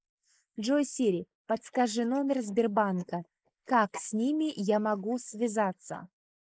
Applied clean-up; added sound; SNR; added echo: neural mask model Resemble Enhance denoiser.